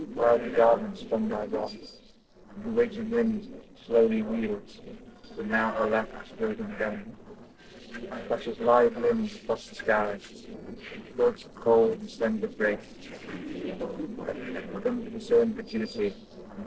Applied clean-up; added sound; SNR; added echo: neural separator model SepFormer DNS4.